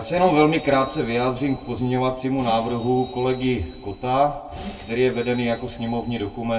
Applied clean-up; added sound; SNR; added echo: none; Bus; 18 dB; reverberation time 0.1 s.